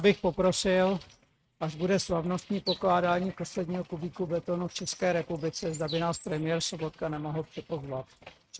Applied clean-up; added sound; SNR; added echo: neural mask model RNNoise.